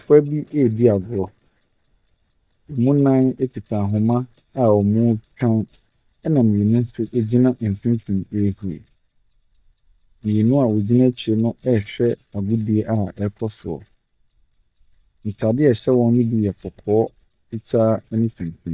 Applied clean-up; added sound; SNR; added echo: neural mask model DeepFilterNet 3.